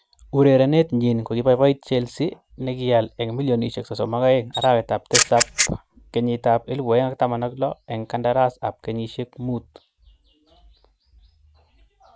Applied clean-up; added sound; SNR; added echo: none; Camera; 2 dB; none.